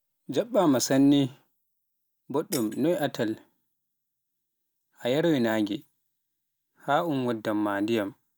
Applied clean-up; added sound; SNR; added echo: neural mask model DeepFilterNet 3.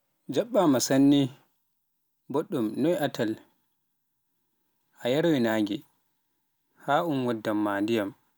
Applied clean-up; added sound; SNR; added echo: none; none; none; none.